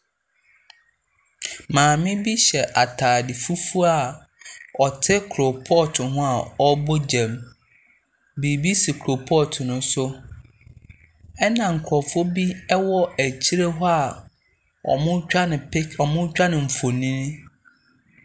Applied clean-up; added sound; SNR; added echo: none; none; none; none.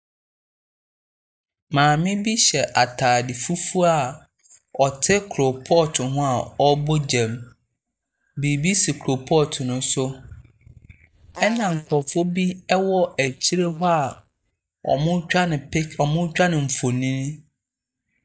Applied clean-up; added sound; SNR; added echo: neural mask model DeepFilterNet 3.